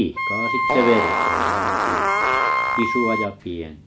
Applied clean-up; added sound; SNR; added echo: none; Fart + Wind instrument, woodwind instrument; -4 dB; none.